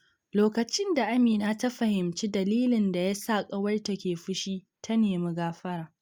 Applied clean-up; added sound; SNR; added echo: none; none; none; none.